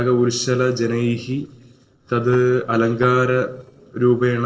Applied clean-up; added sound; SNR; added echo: neural separator model SepFormer DNS4.